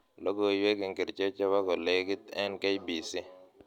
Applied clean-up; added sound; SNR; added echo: none; none; none; none.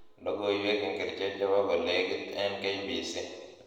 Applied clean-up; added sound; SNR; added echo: none; none; none; reverberation time 1.1 s.